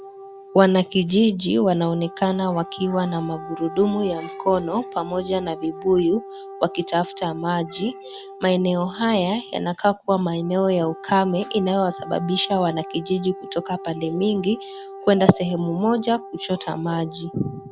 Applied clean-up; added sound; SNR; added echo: none; Wind instrument, woodwind instrument; 15 dB; none.